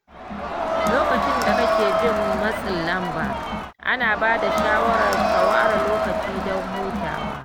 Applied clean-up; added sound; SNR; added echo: none; Crowd; -3 dB; none.